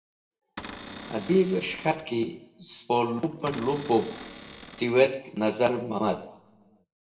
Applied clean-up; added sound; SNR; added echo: none; Cupboard open or close / Door; 13 dB; reverberation time 0.7 s.